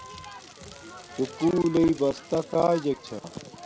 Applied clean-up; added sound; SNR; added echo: none; Crackle; 16 dB; none.